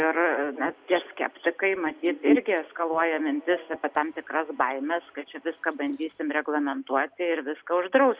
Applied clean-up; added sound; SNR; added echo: none; none; none; none.